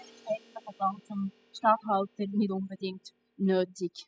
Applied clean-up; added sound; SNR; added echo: classical method spectral subtraction.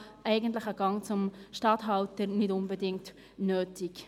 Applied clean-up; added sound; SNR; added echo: none; none; none; none.